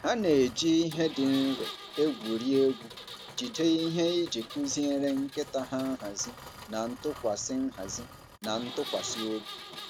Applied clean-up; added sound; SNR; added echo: none; Engine; 14 dB; none.